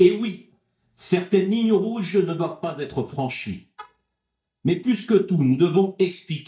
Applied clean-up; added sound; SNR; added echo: neural mask model DeepFilterNet 3.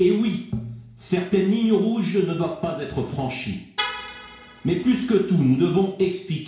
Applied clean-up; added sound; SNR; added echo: none; Vehicle horn, car horn, honking; 12 dB; reverberation time 0.6 s.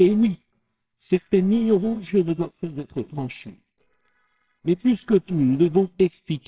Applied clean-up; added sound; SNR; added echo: neural separator model SepFormer WHAMR!.